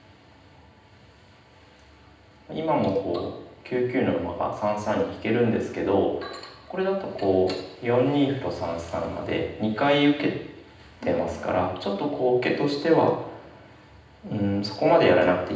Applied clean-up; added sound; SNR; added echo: none; Cowbell; 13 dB; reverberation time 0.9 s.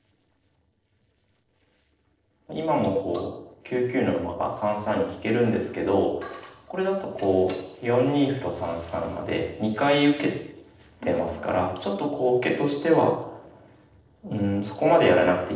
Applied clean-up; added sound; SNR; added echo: neural separator model SepFormer DNS4.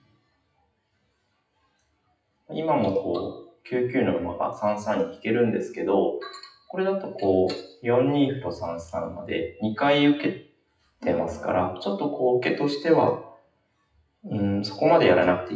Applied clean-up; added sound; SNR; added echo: classical method WPE with log-MMSE.